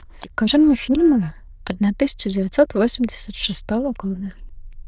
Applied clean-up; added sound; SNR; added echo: neural diffusion model UNIVERSE++.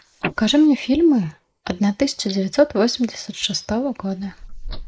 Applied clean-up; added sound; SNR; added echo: neural mask model Resemble Enhance denoiser.